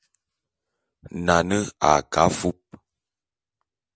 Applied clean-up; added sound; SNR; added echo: none; none; none; none.